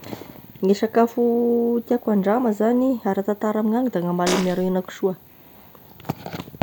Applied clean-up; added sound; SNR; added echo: none; Fart; 5 dB; none.